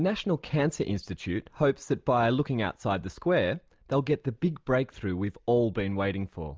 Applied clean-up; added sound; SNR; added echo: none; none; none; none.